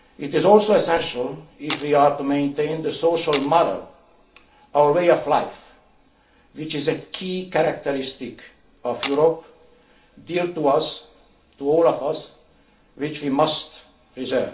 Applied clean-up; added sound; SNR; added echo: none; Tools; 10 dB; reverberation time 0.4 s.